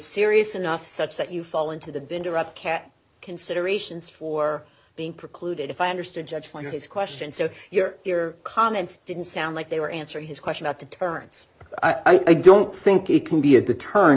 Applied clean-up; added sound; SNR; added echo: none; none; none; none.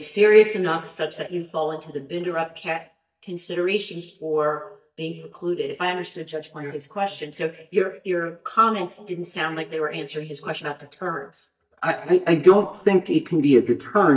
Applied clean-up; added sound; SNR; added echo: neural mask model DeepFilterNet 3.